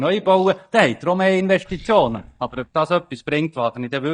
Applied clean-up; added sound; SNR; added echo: neural mask model DeepFilterNet 3.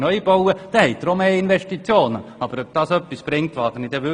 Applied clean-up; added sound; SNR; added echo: none; none; none; none.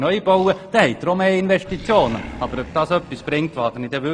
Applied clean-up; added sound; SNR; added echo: none; Animal; 18 dB; none.